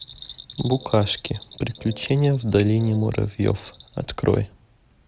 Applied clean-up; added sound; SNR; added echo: none; Wind instrument, woodwind instrument + Bell; 20 dB; none.